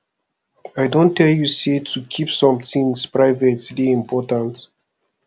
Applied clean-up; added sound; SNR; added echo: none; none; none; none.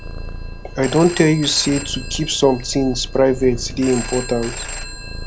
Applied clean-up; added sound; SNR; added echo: none; Telephone + Purr; 9 dB; none.